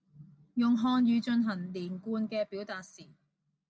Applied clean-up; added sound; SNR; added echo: none; none; none; none.